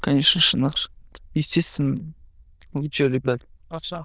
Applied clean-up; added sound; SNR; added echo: neural diffusion model UNIVERSE++.